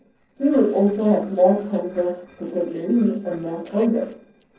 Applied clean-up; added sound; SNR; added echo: neural separator model SepFormer DNS4.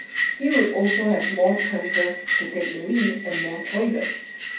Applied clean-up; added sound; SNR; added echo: none; Bell; -2 dB; reverberation time 0.6 s.